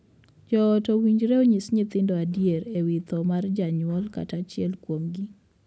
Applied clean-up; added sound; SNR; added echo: none; none; none; none.